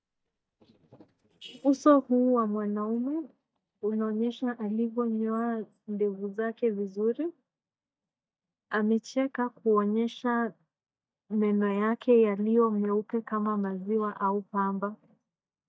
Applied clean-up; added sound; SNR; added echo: neural mask model DeepFilterNet 3.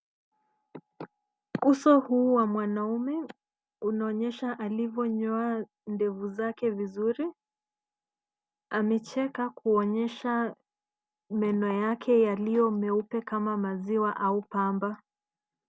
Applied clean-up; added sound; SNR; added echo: none; none; none; none.